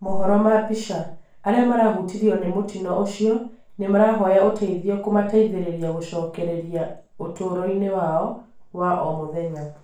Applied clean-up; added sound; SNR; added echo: none; none; none; reverberation time 0.4 s.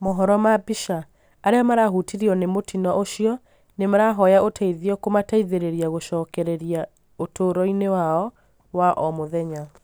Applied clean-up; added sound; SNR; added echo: none; none; none; none.